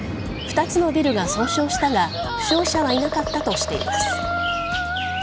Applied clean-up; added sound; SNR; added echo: none; Bird vocalization, bird call, bird song; 9 dB; none.